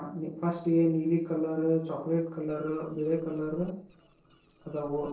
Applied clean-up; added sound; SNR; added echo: neural separator model SepFormer DNS4.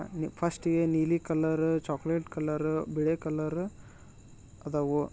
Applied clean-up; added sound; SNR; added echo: none; none; none; none.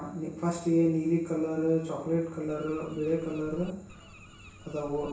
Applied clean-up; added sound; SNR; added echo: none; Bird; 20 dB; reverberation time 0.7 s.